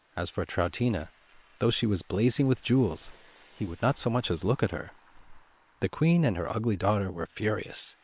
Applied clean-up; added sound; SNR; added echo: neural separator model SepFormer WHAM!.